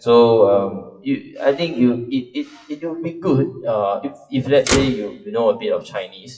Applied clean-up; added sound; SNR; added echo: classical method WPE with log-MMSE.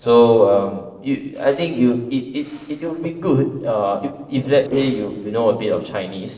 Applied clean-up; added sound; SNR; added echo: neural separator model SepFormer DNS4.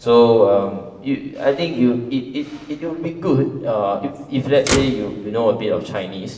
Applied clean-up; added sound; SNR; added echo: none; Motor vehicle (road); 14 dB; reverberation time 1.2 s.